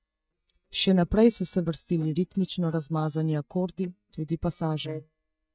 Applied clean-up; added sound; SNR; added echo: neural mask model DeepFilterNet 3.